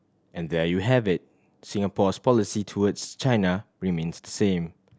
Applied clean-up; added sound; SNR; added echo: none; none; none; none.